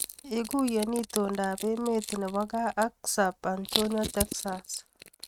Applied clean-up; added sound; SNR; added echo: neural mask model RNNoise.